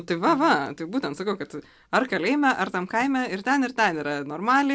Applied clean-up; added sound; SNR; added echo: none; none; none; none.